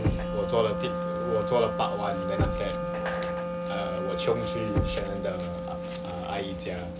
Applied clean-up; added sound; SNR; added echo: none; Knock + Wind instrument, woodwind instrument; -1 dB; none.